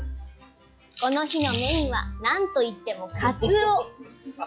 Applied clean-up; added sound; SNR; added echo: classical method log-MMSE.